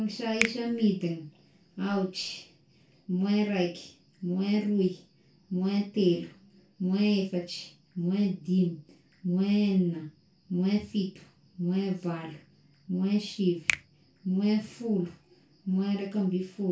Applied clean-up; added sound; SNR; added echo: none; Finger snapping; 9 dB; reverberation time 0.2 s.